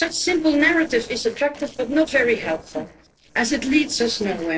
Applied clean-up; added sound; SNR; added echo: neural separator model SepFormer DNS4.